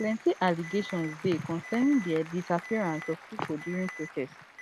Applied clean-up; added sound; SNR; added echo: none; Applause / Crowd + Alarm; 14 dB; none.